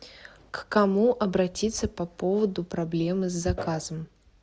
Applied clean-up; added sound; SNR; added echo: none; none; none; none.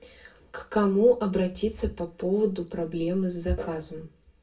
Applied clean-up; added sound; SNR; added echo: none; none; none; reverberation time 0.2 s.